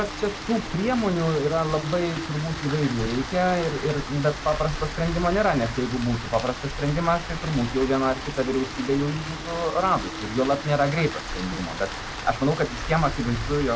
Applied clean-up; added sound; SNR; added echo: none; Rain; 8 dB; none.